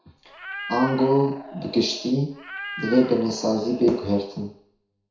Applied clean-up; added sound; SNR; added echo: none; Meow; 14 dB; reverberation time 0.6 s.